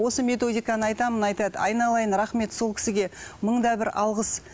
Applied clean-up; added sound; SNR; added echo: none; none; none; none.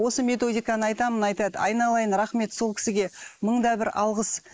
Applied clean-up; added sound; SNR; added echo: neural mask model Resemble Enhance denoiser.